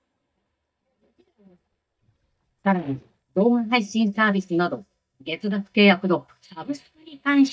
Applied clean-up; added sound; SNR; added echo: neural mask model DeepFilterNet 3.